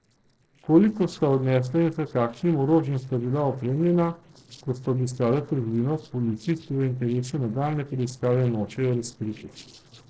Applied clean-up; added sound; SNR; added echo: neural separator model SepFormer DNS4.